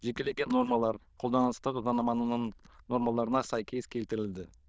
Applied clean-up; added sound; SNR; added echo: neural diffusion model UNIVERSE++.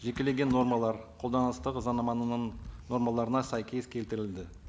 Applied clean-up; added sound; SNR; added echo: none; Computer keyboard; 19 dB; none.